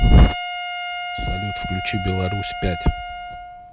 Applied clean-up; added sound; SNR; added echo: none; Wind instrument, woodwind instrument; 9 dB; none.